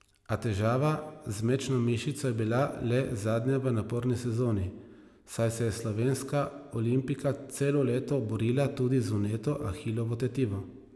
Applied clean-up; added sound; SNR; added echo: none; none; none; none.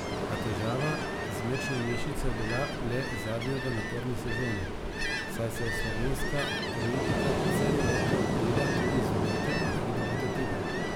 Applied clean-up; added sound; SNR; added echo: none; Ocean; -3 dB; none.